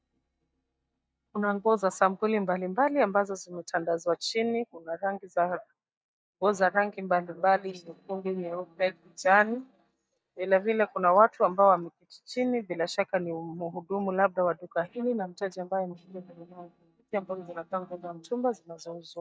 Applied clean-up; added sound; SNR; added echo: neural mask model DeepFilterNet 3.